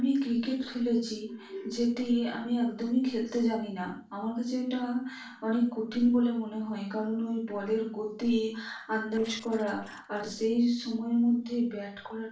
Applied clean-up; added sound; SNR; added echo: neural separator model SepFormer DNS4.